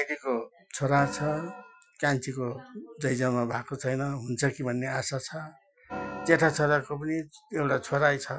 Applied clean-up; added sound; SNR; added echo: classical method Wiener filter.